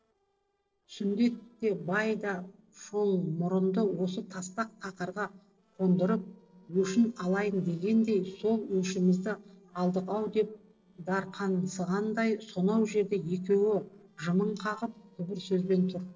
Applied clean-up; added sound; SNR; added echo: neural separator model SepFormer DNS4.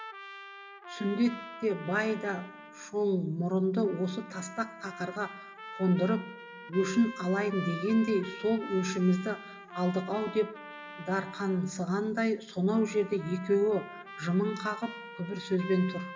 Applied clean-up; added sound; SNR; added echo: none; Trumpet; 14 dB; reverberation time 1.2 s.